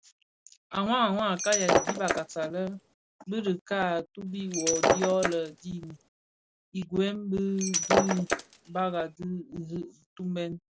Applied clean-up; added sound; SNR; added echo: none; Shatter; -1 dB; none.